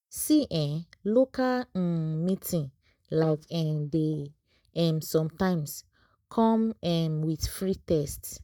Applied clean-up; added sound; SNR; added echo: neural mask model DeepFilterNet 3.